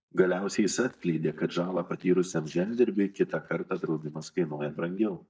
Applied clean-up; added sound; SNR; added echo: neural mask model DeepFilterNet 3.